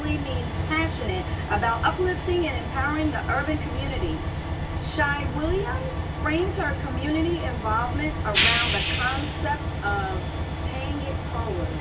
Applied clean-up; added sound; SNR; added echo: none; Train; -2 dB; reverberation time 0.2 s.